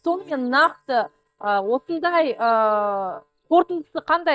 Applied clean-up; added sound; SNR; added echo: neural mask model DeepFilterNet 3.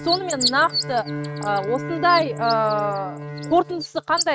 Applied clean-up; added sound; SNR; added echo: neural mask model RNNoise.